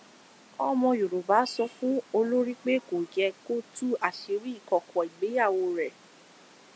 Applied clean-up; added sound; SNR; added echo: none; none; none; none.